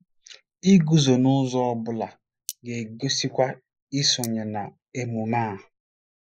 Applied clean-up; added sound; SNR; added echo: neural mask model Resemble Enhance denoiser.